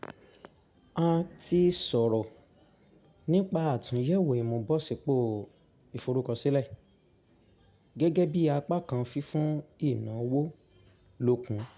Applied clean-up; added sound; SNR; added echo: none; none; none; none.